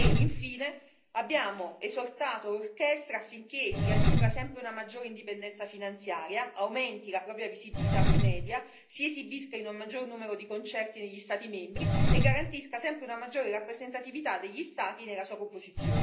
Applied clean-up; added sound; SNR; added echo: none; Engine; -4 dB; reverberation time 0.5 s.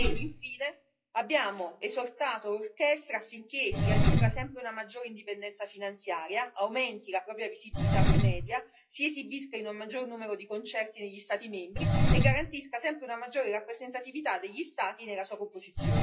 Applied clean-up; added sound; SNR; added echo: classical method WPE with log-MMSE.